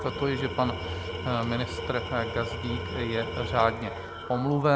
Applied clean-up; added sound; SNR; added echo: none; Tools; 6 dB; none.